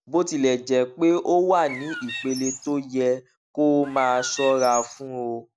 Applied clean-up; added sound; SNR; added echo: none; Bird; 12 dB; none.